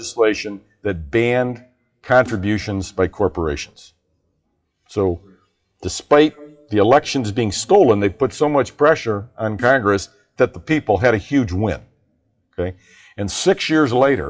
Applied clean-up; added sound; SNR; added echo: classical method WPE with log-MMSE.